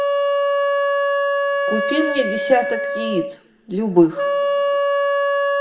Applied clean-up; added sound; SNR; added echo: none; Wind instrument, woodwind instrument; -3 dB; reverberation time 0.6 s.